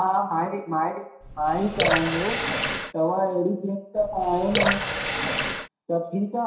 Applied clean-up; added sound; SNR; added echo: none; Water tap, faucet / Water; 0 dB; reverberation time 0.7 s.